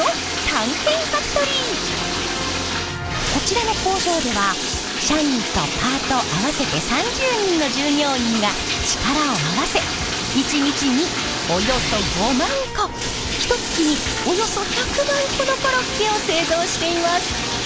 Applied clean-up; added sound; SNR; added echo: none; Bathtub (filling or washing); 2 dB; none.